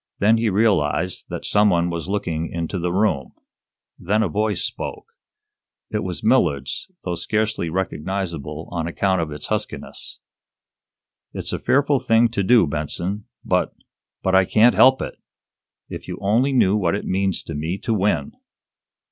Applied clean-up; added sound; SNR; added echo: none; none; none; none.